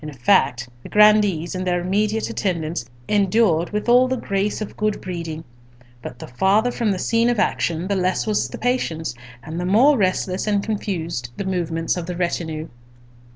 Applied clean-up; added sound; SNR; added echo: none; none; none; none.